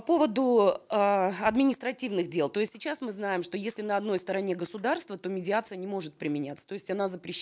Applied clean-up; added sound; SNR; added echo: none; none; none; none.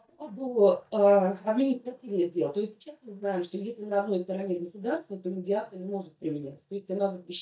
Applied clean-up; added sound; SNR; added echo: neural mask model DeepFilterNet 3.